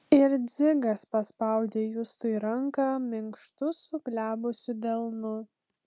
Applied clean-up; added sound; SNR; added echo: none; none; none; none.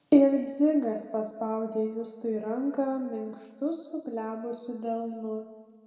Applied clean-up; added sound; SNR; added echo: none; none; none; reverberation time 1.8 s.